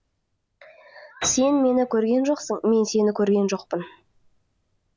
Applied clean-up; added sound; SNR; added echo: none; Piano; 20 dB; none.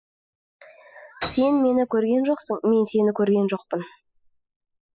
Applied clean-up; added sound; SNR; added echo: classical method spectral subtraction.